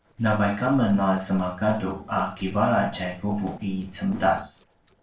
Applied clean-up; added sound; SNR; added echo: neural separator model SepFormer DNS4.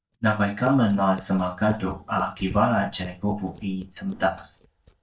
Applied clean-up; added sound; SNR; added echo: neural mask model DeepFilterNet 3.